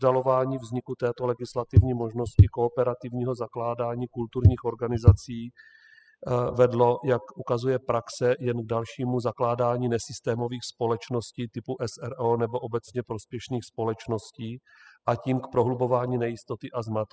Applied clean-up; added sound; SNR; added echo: classical method spectral subtraction.